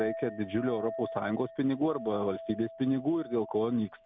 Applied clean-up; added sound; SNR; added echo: none; Chink, clink; 11 dB; none.